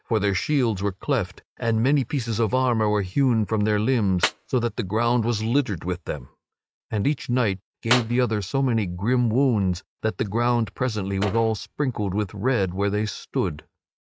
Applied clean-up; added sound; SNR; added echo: neural mask model RNNoise.